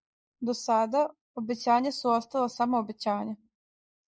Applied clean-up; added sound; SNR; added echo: neural mask model Resemble Enhance denoiser.